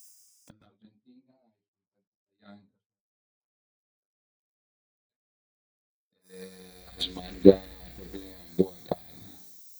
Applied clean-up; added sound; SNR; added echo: neural mask model DeepFilterNet 3.